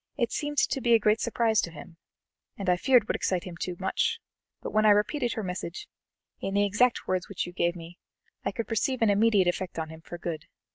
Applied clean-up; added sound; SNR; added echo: none; none; none; none.